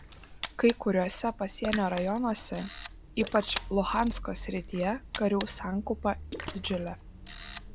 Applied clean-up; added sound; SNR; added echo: none; Splash, splatter + Camera; 10 dB; none.